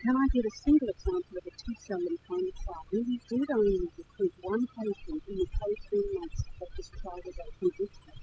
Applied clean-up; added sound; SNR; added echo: classical method spectral subtraction.